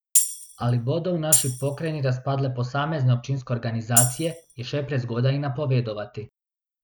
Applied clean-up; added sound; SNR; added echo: none; Tambourine; 1 dB; none.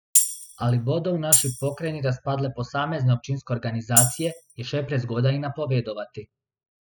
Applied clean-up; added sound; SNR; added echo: classical method spectral subtraction.